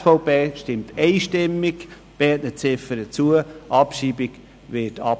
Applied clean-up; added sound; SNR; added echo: none; none; none; none.